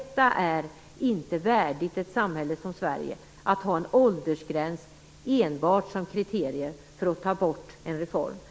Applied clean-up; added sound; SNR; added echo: none; none; none; none.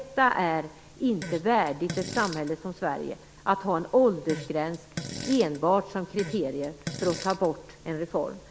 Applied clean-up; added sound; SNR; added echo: none; Fart; 12 dB; none.